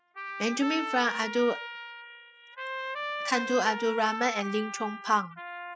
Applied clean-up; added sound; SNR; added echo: classical method spectral subtraction.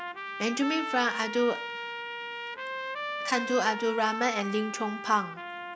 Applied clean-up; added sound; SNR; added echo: none; Trumpet; 6 dB; none.